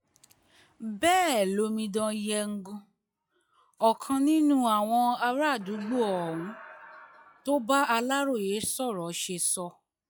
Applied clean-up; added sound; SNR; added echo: classical method log-MMSE.